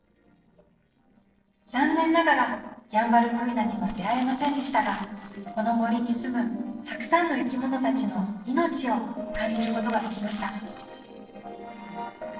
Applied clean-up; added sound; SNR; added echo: neural separator model SepFormer DNS4.